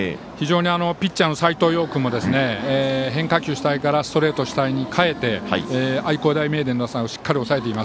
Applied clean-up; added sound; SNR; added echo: none; none; none; none.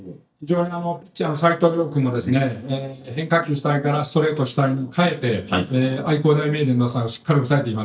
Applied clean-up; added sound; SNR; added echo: neural mask model DeepFilterNet 3.